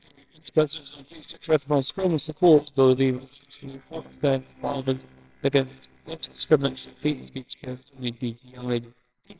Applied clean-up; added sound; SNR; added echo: neural separator model SepFormer WHAMR!.